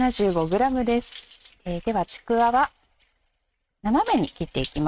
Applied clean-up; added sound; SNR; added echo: neural mask model RNNoise.